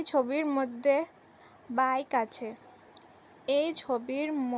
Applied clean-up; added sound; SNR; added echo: none; none; none; none.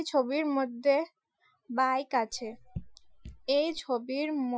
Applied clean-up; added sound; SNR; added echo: classical method Wiener filter.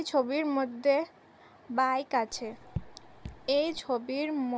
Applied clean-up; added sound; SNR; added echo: none; Raindrop / Drip; 12 dB; none.